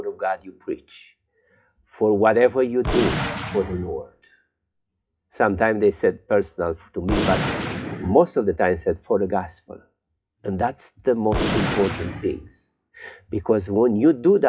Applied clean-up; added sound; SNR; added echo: classical method WPE with log-MMSE.